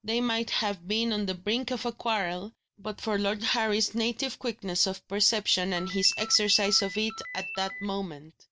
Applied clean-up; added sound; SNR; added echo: none; Ringtone; 10 dB; none.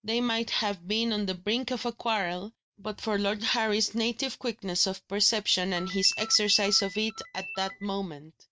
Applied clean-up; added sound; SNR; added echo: neural mask model RNNoise.